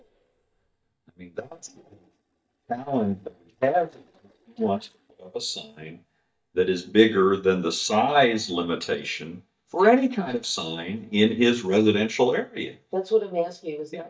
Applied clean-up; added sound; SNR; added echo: neural mask model DeepFilterNet 3.